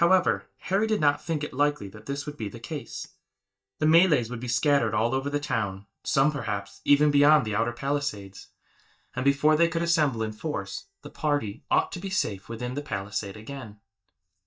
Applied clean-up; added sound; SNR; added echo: neural mask model DeepFilterNet 3.